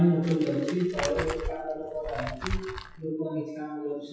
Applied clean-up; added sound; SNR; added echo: classical method WPE with log-MMSE.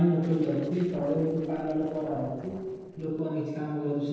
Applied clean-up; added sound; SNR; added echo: neural separator model SepFormer DNS4.